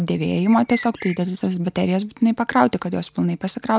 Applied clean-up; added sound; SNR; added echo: none; Bird; 16 dB; none.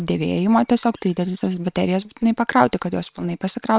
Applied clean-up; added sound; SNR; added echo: neural separator model SepFormer WHAM!.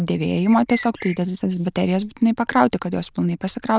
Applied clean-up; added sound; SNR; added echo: neural diffusion model UNIVERSE++.